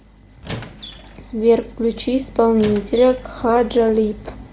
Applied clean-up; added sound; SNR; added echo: none; Squeak; 15 dB; none.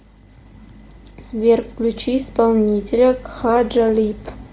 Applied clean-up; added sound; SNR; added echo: none; none; none; none.